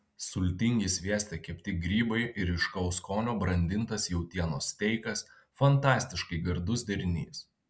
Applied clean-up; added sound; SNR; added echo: none; none; none; none.